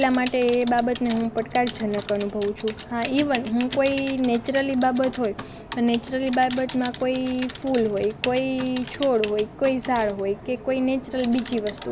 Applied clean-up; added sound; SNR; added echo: none; Typing; 14 dB; none.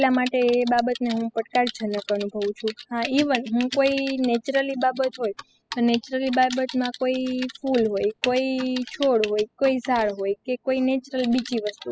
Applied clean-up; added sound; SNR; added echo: classical method spectral subtraction.